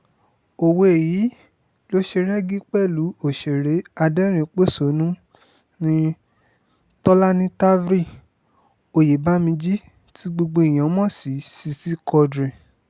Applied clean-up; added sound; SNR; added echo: none; none; none; none.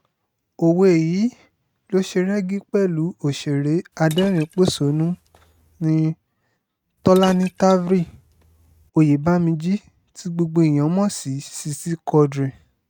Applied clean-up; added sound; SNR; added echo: neural mask model RNNoise.